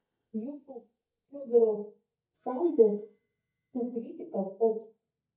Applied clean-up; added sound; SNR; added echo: neural mask model DeepFilterNet 3.